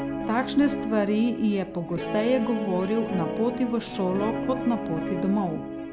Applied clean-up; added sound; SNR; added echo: none; Guitar; 5 dB; none.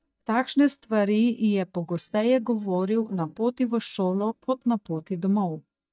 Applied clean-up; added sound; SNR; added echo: neural mask model DeepFilterNet 3.